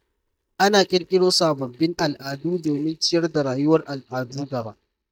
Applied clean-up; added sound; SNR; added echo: neural mask model DeepFilterNet 3.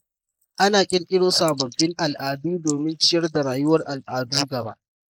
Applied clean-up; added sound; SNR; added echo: neural mask model Resemble Enhance denoiser.